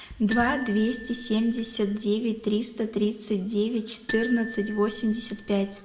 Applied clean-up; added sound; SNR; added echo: none; Marimba, xylophone; 12 dB; reverberation time 0.6 s.